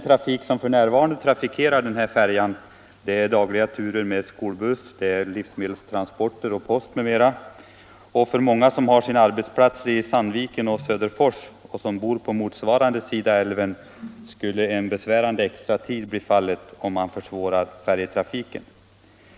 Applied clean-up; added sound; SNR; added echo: none; none; none; none.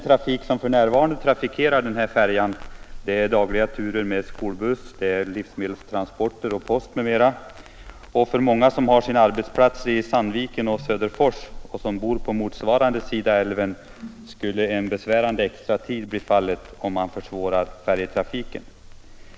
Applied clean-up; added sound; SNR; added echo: none; Crackle; 17 dB; none.